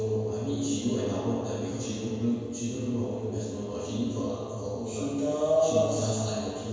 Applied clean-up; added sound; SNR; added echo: none; none; none; reverberation time 1.9 s.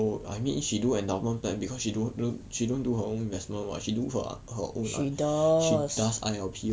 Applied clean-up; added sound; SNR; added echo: none; none; none; none.